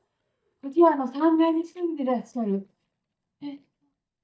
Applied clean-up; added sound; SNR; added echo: neural mask model DeepFilterNet 3.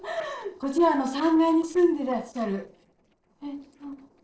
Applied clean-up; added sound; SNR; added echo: neural separator model SepFormer DNS4.